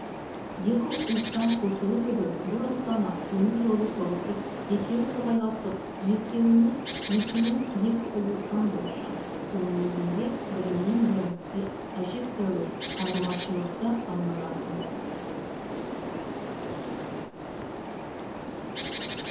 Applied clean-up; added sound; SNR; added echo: none; Bird; 5 dB; reverberation time 2.2 s.